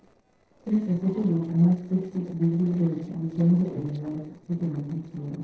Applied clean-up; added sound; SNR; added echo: neural separator model SepFormer DNS4.